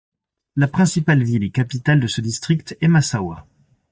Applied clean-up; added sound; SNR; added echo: neural mask model DeepFilterNet 3.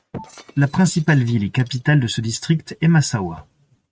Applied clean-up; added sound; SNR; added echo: neural mask model RNNoise.